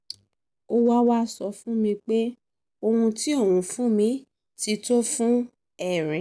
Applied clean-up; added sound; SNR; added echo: none; none; none; none.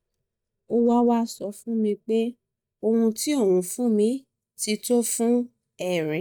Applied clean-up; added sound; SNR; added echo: neural mask model DeepFilterNet 3.